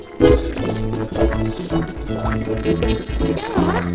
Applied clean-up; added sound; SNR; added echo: neural separator model SepFormer DNS4.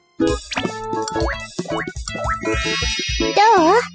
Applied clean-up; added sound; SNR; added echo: classical method spectral subtraction.